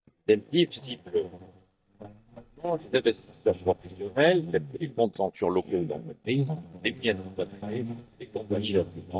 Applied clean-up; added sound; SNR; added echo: neural mask model DeepFilterNet 3.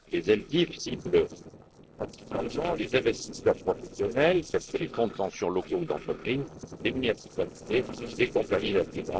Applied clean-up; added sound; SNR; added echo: neural separator model SepFormer DNS4.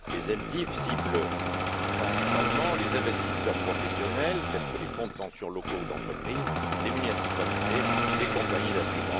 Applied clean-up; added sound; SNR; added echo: none; Engine starting; -4 dB; none.